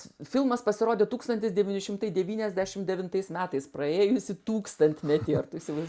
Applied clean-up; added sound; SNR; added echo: none; none; none; none.